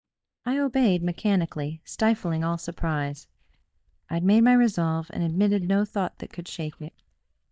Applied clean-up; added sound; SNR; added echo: neural mask model DeepFilterNet 3.